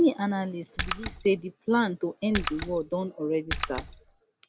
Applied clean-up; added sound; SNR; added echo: none; Splash, splatter; 7 dB; none.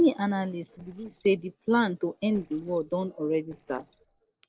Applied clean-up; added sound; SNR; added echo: neural separator model SepFormer DNS4.